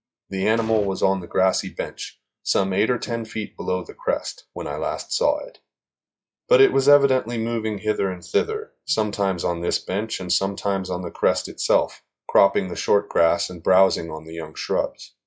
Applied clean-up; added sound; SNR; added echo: classical method log-MMSE.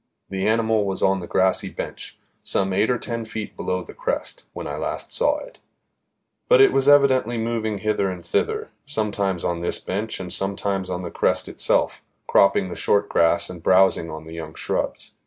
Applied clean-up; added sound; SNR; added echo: none; none; none; none.